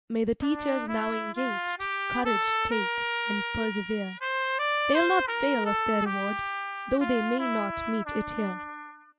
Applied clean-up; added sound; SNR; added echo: classical method spectral subtraction.